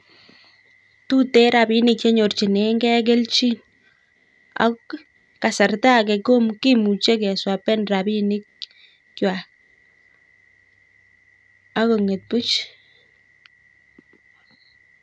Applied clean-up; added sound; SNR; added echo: none; none; none; none.